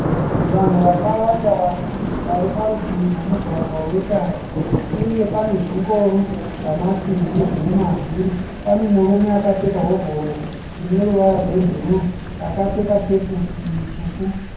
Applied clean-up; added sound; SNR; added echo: none; Thunder / Rain; 5 dB; reverberation time 0.9 s.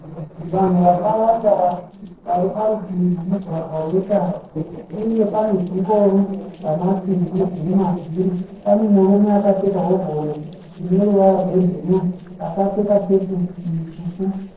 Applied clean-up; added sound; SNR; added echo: neural separator model SepFormer DNS4.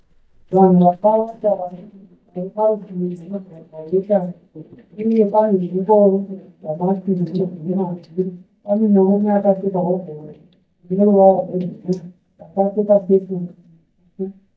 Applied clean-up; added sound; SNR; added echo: neural mask model DeepFilterNet 3.